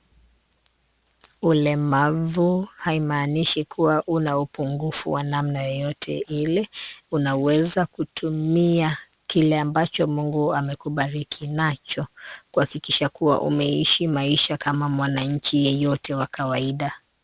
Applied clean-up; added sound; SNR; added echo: none; none; none; none.